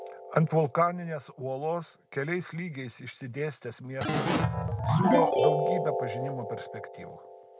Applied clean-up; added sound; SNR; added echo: none; Keyboard (musical); -1 dB; none.